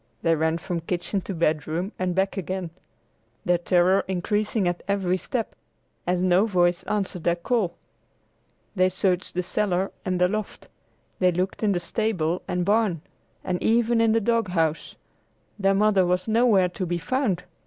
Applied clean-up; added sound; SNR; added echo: none; none; none; none.